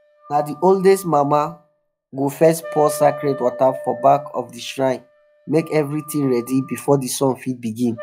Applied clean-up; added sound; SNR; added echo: classical method log-MMSE.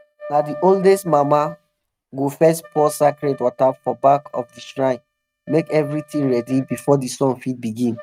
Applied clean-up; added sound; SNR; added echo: neural mask model RNNoise.